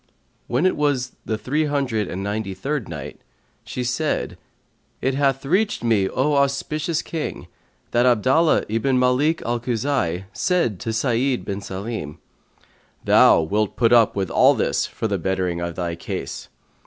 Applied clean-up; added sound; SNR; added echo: none; none; none; none.